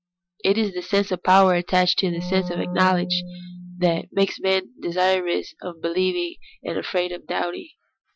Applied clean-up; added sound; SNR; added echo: classical method Wiener filter.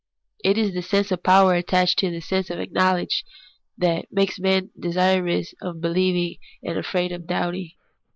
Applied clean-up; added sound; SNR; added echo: neural mask model Resemble Enhance denoiser.